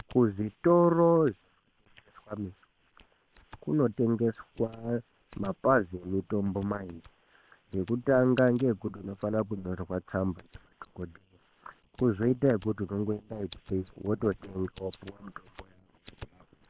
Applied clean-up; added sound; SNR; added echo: neural separator model SepFormer WHAM!.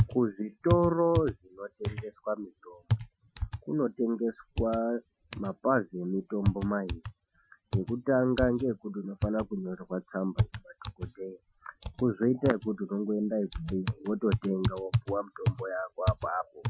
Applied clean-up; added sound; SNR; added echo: classical method Wiener filter.